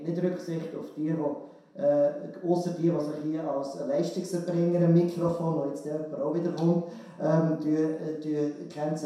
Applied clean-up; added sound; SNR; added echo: none; none; none; reverberation time 0.7 s.